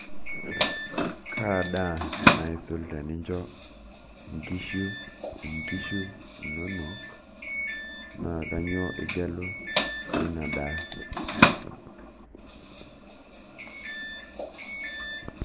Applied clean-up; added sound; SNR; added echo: none; Doorbell; -3 dB; none.